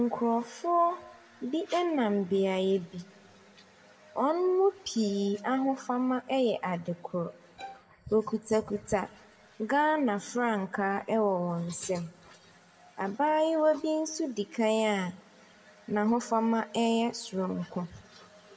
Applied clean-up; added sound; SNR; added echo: none; Bowed string instrument; 17 dB; reverberation time 0.7 s.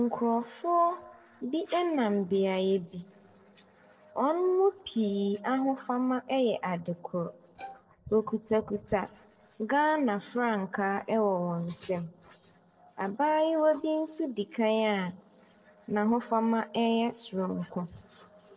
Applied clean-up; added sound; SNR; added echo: neural separator model SepFormer DNS4.